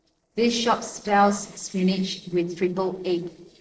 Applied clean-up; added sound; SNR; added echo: neural separator model SepFormer DNS4.